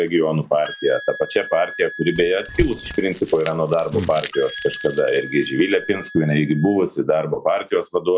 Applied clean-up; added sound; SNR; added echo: none; Wind instrument, woodwind instrument + Crumpling, crinkling / Crushing; 13 dB; none.